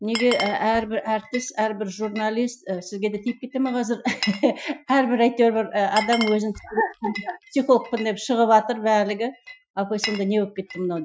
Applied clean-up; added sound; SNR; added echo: classical method Wiener filter.